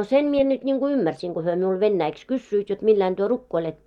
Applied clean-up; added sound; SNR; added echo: neural mask model DeepFilterNet 3.